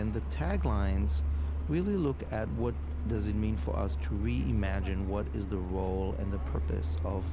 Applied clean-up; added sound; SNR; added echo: none; Truck; -2 dB; none.